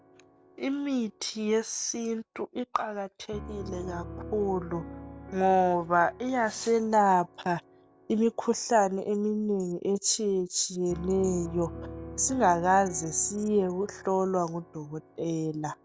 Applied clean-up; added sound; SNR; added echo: none; Piano; 17 dB; none.